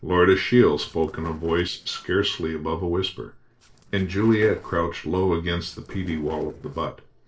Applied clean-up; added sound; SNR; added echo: neural separator model SepFormer DNS4.